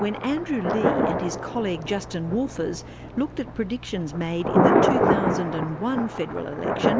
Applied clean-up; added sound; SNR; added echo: none; Thunder; -2 dB; none.